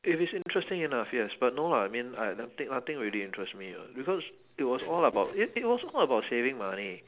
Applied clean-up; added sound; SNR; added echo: none; none; none; none.